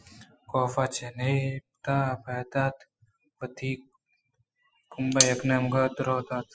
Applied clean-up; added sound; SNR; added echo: classical method spectral subtraction.